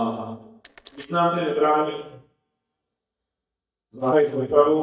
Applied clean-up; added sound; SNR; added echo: neural mask model DeepFilterNet 3.